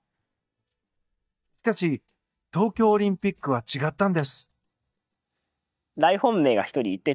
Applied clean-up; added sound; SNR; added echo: neural mask model DeepFilterNet 3.